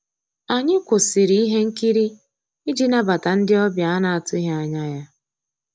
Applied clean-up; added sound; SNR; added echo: none; none; none; none.